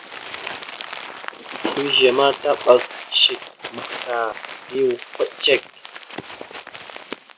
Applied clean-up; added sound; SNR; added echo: none; Crumpling, crinkling; 11 dB; none.